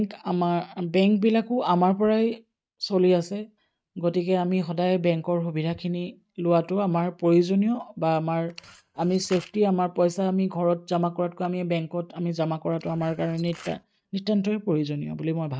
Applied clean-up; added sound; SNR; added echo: neural mask model RNNoise.